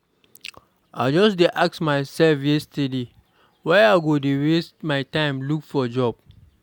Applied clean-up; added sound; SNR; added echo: none; none; none; none.